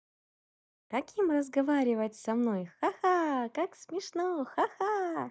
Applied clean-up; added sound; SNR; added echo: neural mask model DeepFilterNet 3.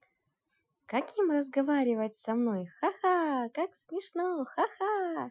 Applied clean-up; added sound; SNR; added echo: classical method Wiener filter.